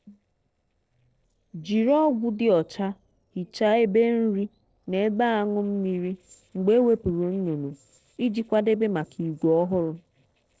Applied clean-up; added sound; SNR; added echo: neural separator model SepFormer DNS4.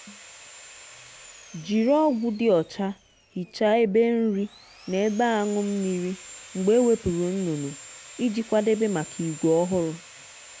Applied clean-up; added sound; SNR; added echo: none; Sawing; 19 dB; none.